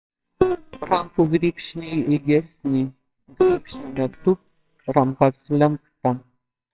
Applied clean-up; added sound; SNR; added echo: neural separator model SepFormer WHAMR!.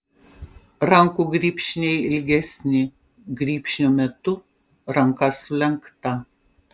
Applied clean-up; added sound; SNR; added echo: none; none; none; none.